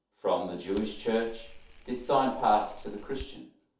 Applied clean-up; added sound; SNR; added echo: none; Fire; 14 dB; reverberation time 0.5 s.